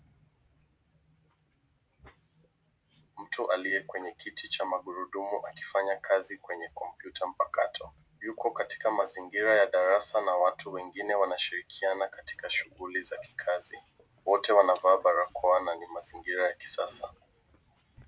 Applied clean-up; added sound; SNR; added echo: none; none; none; none.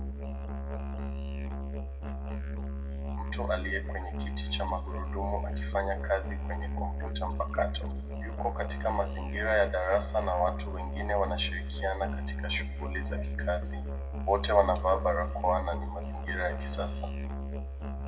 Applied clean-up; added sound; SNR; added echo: none; Musical instrument; 1 dB; reverberation time 1.4 s.